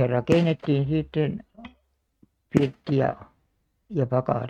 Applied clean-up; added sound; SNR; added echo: neural mask model RNNoise.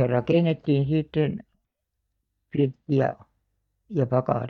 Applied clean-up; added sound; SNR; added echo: neural mask model DeepFilterNet 3.